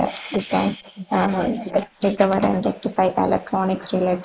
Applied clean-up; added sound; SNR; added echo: neural mask model Resemble Enhance denoiser.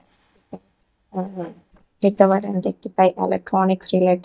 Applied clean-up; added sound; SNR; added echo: neural mask model DeepFilterNet 3.